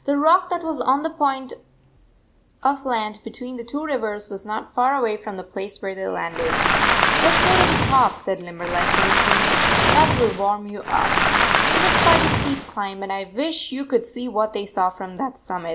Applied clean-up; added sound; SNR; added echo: none; Waves, surf; -4 dB; none.